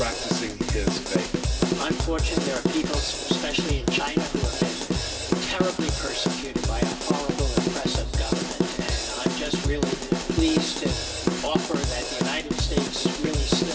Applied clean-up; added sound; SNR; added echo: none; Drum / Drum kit; -5 dB; reverberation time 1.7 s.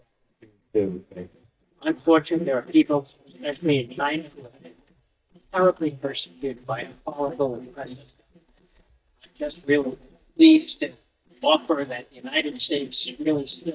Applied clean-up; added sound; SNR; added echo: neural mask model DeepFilterNet 3.